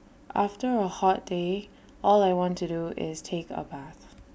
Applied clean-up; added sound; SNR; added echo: none; none; none; none.